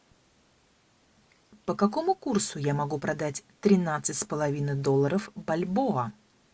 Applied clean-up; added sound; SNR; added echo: none; none; none; none.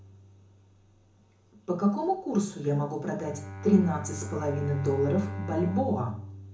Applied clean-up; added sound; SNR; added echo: none; Bowed string instrument; 10 dB; reverberation time 0.5 s.